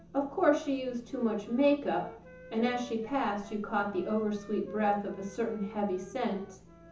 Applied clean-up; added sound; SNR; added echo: none; Wind instrument, woodwind instrument; 19 dB; reverberation time 0.7 s.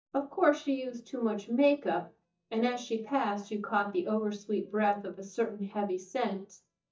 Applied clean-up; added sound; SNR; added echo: neural mask model DeepFilterNet 3.